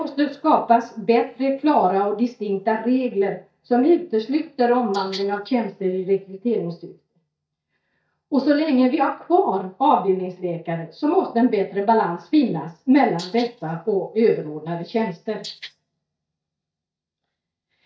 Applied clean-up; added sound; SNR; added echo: neural mask model DeepFilterNet 3.